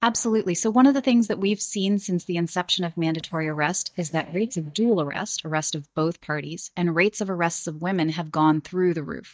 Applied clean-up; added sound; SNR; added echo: neural mask model DeepFilterNet 3.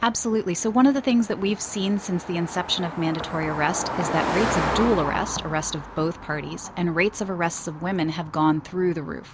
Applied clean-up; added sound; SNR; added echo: none; Car passing by; 8 dB; none.